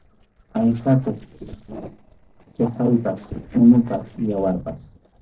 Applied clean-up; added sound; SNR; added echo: neural separator model SepFormer DNS4.